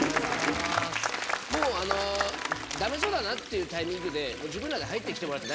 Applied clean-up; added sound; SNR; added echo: none; Toilet flush; 9 dB; none.